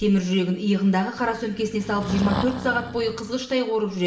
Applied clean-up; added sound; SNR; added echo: none; Breathing; 10 dB; reverberation time 0.6 s.